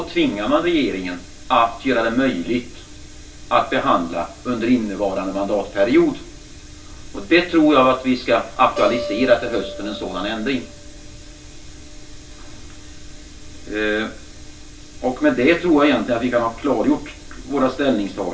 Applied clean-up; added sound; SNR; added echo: none; Acoustic guitar; 11 dB; reverberation time 0.3 s.